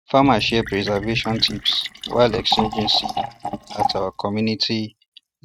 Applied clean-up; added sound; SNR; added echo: neural mask model RNNoise.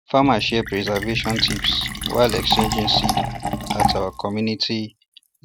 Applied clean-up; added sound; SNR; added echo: none; Fill (with liquid); 4 dB; none.